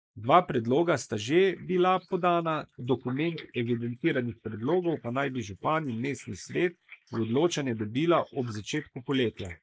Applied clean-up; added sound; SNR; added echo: neural mask model Resemble Enhance denoiser.